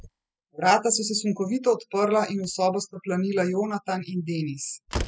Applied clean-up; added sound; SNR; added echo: classical method spectral subtraction.